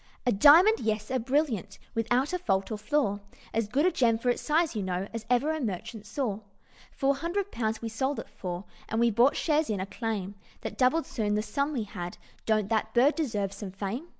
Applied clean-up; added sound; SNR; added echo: none; none; none; none.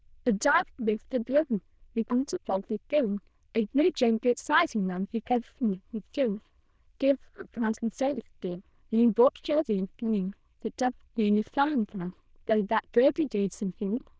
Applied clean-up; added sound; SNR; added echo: neural diffusion model UNIVERSE++.